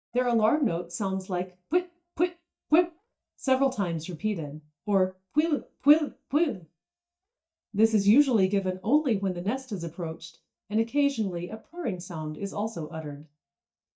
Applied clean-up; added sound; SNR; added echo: neural mask model DeepFilterNet 3.